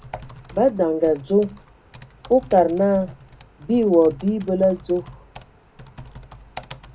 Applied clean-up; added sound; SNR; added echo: none; Typing; 19 dB; reverberation time 0.2 s.